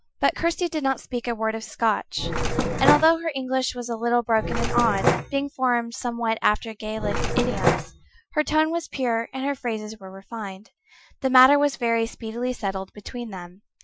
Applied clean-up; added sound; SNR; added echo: classical method Wiener filter.